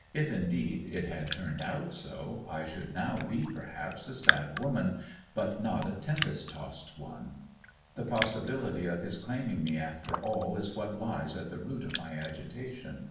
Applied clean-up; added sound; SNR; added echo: none; Raindrop; 5 dB; reverberation time 0.6 s.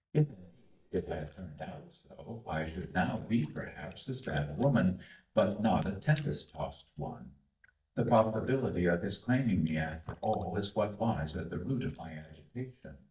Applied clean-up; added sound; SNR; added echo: neural mask model DeepFilterNet 3.